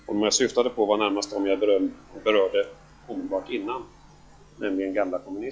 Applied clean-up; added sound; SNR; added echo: classical method log-MMSE.